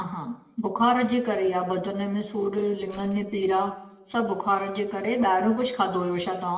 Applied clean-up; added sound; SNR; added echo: neural separator model SepFormer DNS4.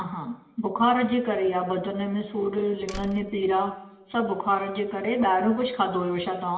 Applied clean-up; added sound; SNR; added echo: none; Slam; 16 dB; reverberation time 1.5 s.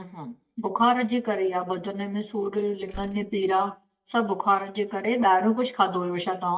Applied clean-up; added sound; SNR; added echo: neural mask model DeepFilterNet 3.